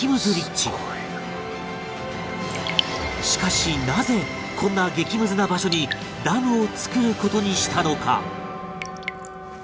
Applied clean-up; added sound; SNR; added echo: none; Wind instrument, woodwind instrument + Raindrop / Drip; 12 dB; none.